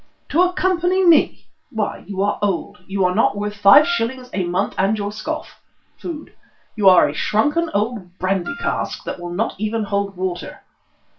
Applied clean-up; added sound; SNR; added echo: none; Wind instrument, woodwind instrument; 10 dB; reverberation time 0.2 s.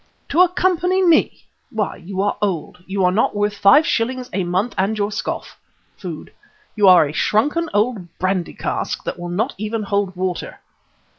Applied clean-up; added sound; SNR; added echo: none; none; none; none.